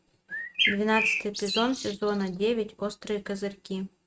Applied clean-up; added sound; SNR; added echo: neural mask model RNNoise.